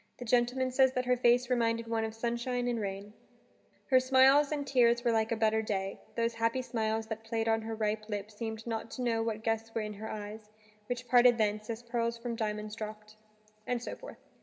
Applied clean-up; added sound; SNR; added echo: none; none; none; reverberation time 1.6 s.